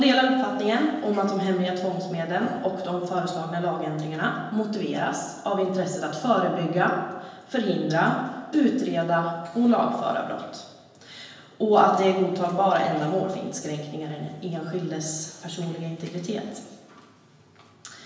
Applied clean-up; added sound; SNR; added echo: none; none; none; reverberation time 1.0 s.